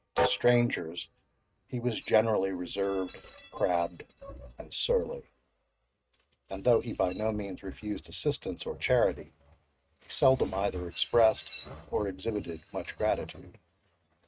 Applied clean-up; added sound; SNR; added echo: neural mask model RNNoise.